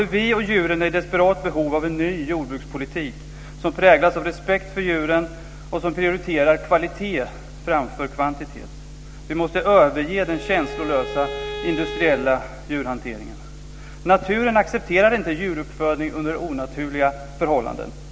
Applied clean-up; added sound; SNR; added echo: none; Bowed string instrument; 10 dB; none.